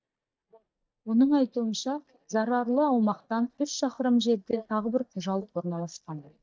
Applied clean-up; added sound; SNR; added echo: neural mask model DeepFilterNet 3.